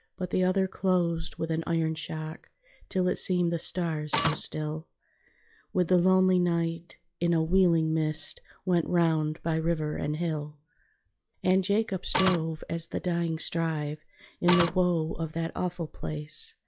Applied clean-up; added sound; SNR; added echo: classical method log-MMSE.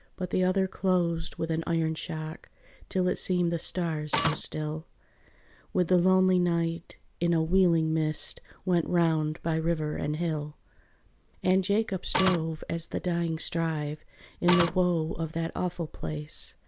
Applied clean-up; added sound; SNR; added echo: none; Printer; -1 dB; none.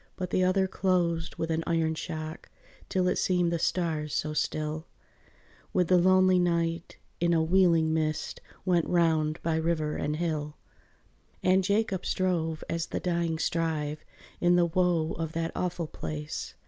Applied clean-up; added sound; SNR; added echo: none; none; none; none.